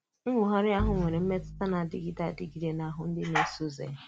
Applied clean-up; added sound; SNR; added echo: none; Bowed string instrument; 8 dB; none.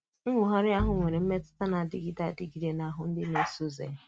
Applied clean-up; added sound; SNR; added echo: neural mask model RNNoise.